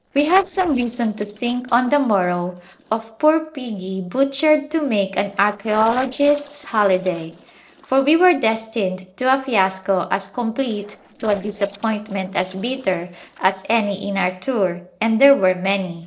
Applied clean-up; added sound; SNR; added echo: neural separator model SepFormer DNS4.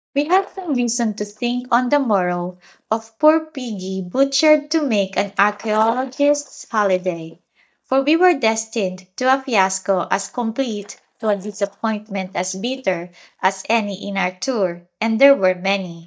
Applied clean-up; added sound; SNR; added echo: neural mask model DeepFilterNet 3.